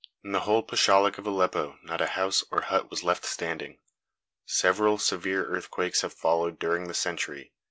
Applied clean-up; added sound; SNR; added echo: none; none; none; none.